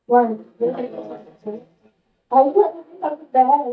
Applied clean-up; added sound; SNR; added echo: neural mask model DeepFilterNet 3.